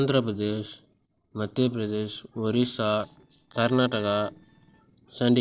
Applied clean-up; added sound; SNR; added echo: neural separator model SepFormer DNS4.